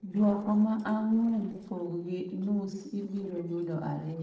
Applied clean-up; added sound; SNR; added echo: neural separator model SepFormer DNS4.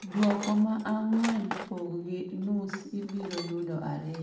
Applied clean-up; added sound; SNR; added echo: none; Tools; 12 dB; reverberation time 0.9 s.